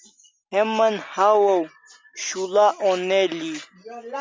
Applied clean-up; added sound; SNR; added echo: none; none; none; none.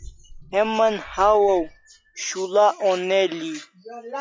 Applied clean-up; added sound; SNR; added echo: classical method log-MMSE.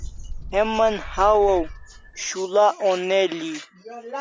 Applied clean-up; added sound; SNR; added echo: none; Bird; 14 dB; none.